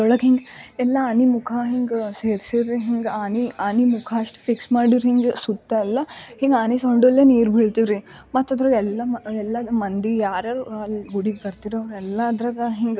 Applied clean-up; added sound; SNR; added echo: none; none; none; none.